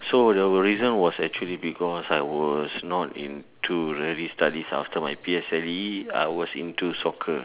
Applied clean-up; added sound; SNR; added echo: none; none; none; none.